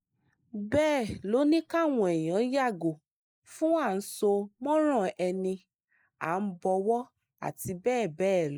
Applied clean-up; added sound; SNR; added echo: neural mask model Resemble Enhance denoiser.